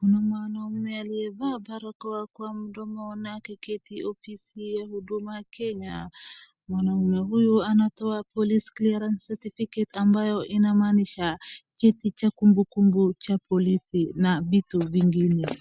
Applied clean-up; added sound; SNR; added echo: none; none; none; none.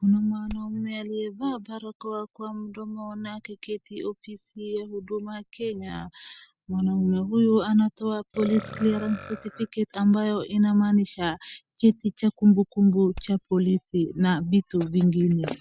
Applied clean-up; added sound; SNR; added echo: none; Hammer + Burping, eructation; 16 dB; none.